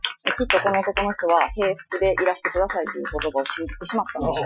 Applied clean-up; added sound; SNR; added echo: classical method Wiener filter.